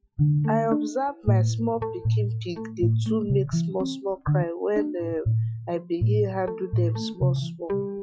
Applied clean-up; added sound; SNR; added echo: classical method Wiener filter.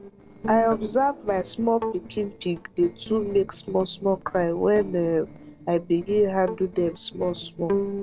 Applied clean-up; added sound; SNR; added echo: neural separator model SepFormer DNS4.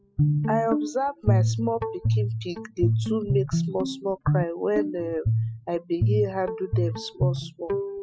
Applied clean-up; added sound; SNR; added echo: classical method spectral subtraction.